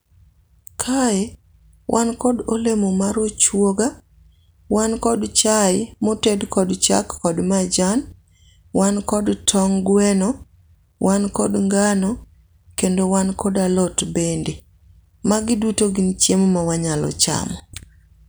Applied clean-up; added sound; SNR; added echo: none; none; none; none.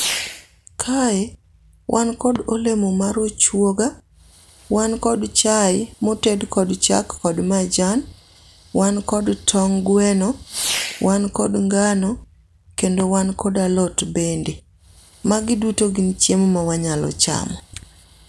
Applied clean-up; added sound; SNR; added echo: none; Fireworks; 16 dB; none.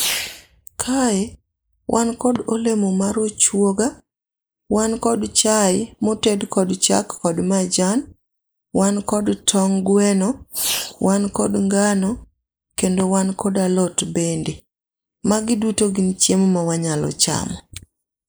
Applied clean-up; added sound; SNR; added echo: neural mask model Resemble Enhance denoiser.